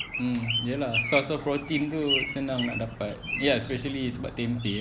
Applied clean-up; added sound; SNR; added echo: none; Bird; 5 dB; none.